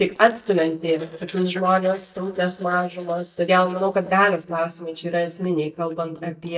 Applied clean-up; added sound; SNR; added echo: neural mask model DeepFilterNet 3.